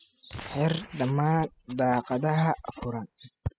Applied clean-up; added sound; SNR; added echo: classical method spectral subtraction.